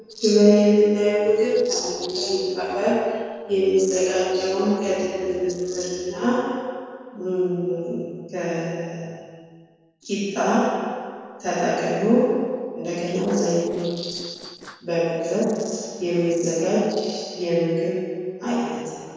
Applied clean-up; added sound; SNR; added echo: neural separator model SepFormer DNS4.